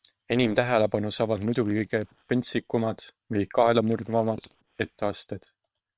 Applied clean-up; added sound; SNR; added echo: neural separator model SepFormer WHAM!.